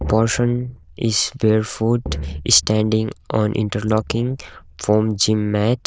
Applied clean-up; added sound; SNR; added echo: neural diffusion model UNIVERSE++.